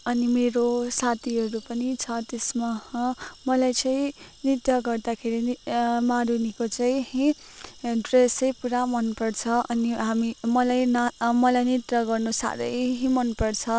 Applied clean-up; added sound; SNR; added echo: none; none; none; none.